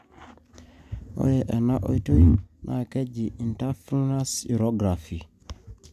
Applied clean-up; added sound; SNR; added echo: none; none; none; none.